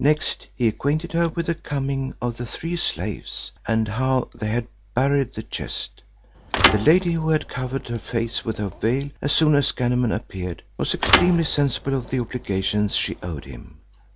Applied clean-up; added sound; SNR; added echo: none; Thump, thud; 4 dB; none.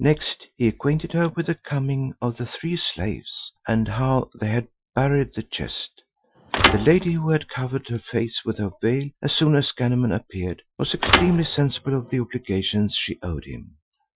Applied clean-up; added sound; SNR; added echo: classical method Wiener filter.